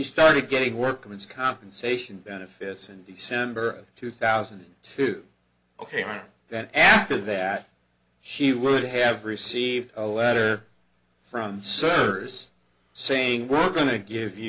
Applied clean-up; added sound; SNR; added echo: none; none; none; none.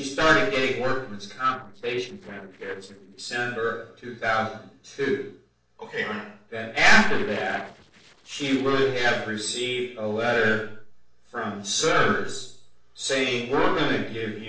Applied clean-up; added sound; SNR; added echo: neural separator model SepFormer DNS4.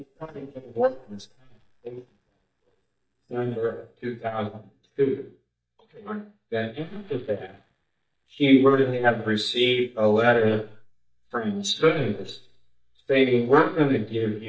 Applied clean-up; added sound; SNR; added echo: neural mask model DeepFilterNet 3.